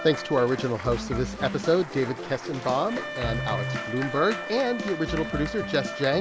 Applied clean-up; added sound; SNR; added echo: none; Applause / Cheering + Wind instrument, woodwind instrument; 10 dB; none.